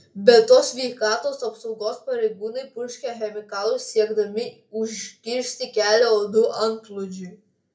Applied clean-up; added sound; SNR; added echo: none; none; none; reverberation time 0.3 s.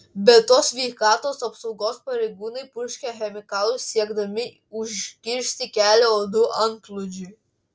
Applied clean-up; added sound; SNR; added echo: none; none; none; none.